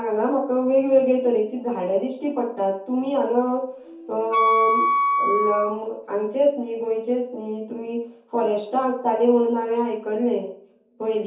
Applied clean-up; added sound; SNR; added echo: none; Wind instrument, woodwind instrument; -1 dB; reverberation time 0.6 s.